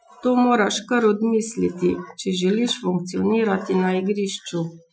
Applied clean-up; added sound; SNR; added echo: classical method Wiener filter.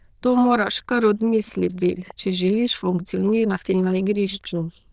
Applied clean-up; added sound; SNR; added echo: neural diffusion model UNIVERSE++.